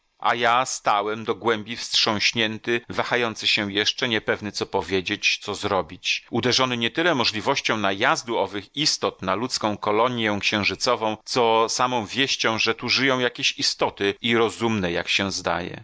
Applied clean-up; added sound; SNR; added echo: neural mask model Resemble Enhance denoiser.